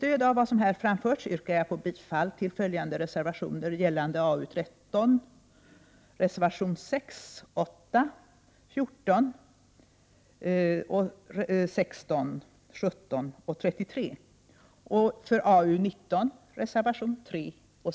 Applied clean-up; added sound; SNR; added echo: none; none; none; none.